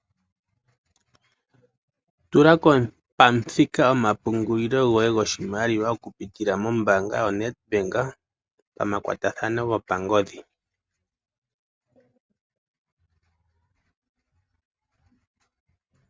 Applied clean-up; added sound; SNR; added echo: none; none; none; none.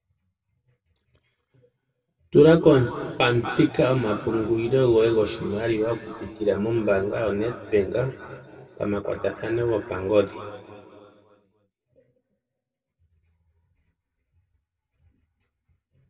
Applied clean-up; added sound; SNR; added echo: none; none; none; reverberation time 2.4 s.